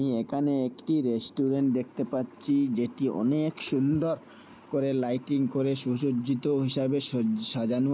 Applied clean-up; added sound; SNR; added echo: none; none; none; none.